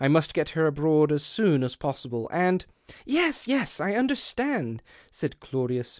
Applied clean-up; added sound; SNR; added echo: none; none; none; none.